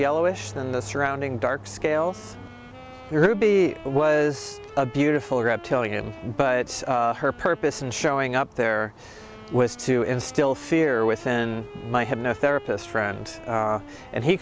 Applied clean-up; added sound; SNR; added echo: none; Wind instrument, woodwind instrument; 19 dB; none.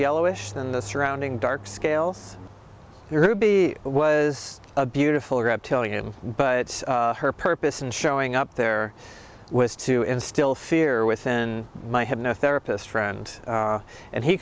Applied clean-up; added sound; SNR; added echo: none; none; none; none.